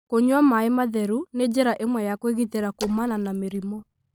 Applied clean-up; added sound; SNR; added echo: none; Splash, splatter; 18 dB; none.